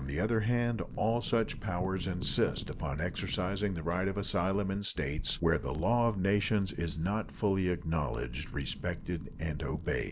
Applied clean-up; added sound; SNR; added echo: none; Wind / Fire; 10 dB; none.